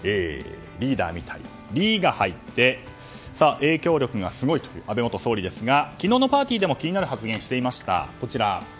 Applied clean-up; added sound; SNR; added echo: none; none; none; none.